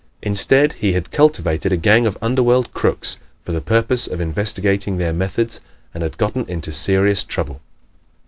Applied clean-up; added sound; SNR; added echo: none; none; none; none.